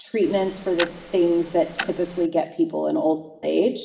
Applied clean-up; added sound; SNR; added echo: none; Tick-tock; 12 dB; reverberation time 0.9 s.